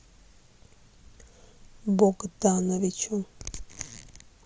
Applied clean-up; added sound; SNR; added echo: none; none; none; none.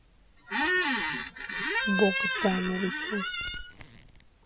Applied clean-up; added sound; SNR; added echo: none; Squeak; -3 dB; none.